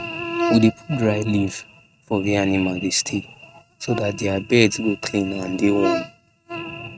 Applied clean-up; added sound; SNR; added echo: neural mask model RNNoise.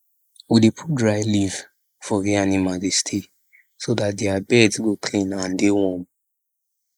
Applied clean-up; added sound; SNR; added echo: neural mask model Resemble Enhance denoiser.